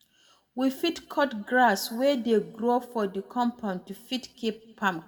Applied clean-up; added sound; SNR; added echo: none; none; none; reverberation time 0.8 s.